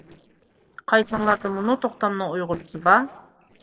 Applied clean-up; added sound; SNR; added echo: neural separator model SepFormer DNS4.